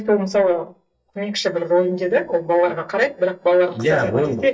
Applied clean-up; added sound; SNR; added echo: neural mask model DeepFilterNet 3.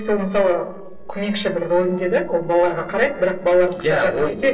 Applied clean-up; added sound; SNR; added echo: neural separator model SepFormer DNS4.